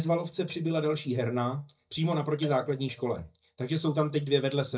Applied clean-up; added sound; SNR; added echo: neural mask model DeepFilterNet 3.